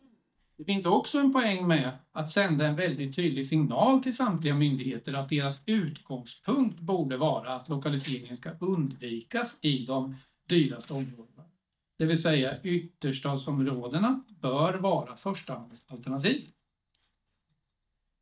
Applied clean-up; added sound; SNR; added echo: neural mask model DeepFilterNet 3.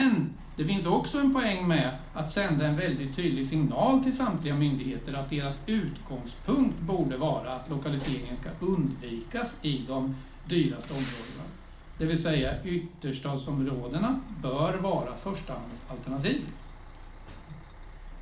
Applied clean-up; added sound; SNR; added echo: none; Truck; 14 dB; reverberation time 0.4 s.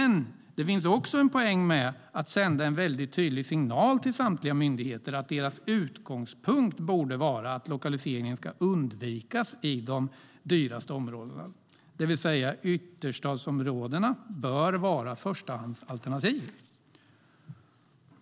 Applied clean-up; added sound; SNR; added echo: none; none; none; none.